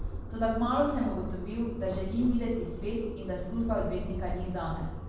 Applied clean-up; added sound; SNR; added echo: none; Subway, metro, underground; 5 dB; reverberation time 1.2 s.